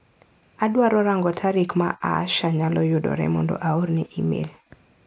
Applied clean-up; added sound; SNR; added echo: none; none; none; none.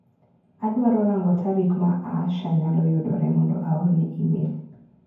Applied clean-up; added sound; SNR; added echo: none; none; none; reverberation time 0.9 s.